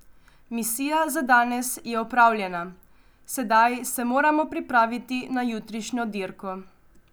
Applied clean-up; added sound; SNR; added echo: none; none; none; none.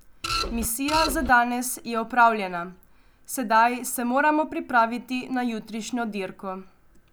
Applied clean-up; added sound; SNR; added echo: none; Printer; 3 dB; none.